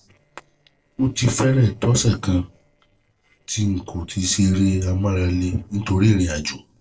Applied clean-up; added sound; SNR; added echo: neural separator model SepFormer DNS4.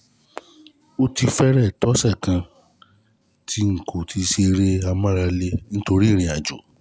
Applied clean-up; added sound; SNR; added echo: none; none; none; none.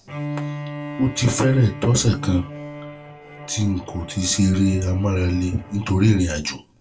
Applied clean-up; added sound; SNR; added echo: none; Bowed string instrument; 13 dB; reverberation time 0.2 s.